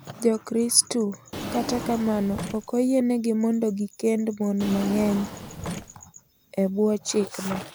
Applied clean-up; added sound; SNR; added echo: none; Drawer open or close; 10 dB; none.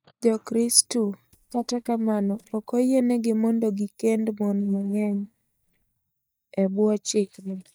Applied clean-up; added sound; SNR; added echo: neural mask model DeepFilterNet 3.